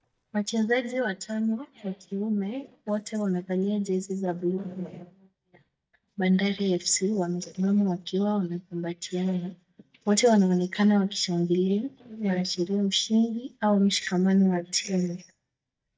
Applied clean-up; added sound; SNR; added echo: neural mask model DeepFilterNet 3.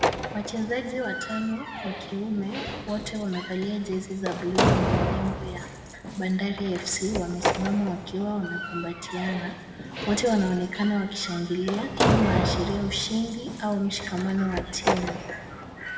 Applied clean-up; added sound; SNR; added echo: none; Slam; 1 dB; reverberation time 1.4 s.